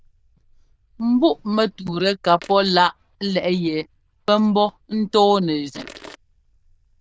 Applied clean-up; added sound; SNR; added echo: neural diffusion model UNIVERSE++.